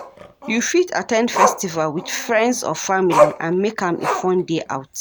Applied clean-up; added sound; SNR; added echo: none; Growling; 3 dB; none.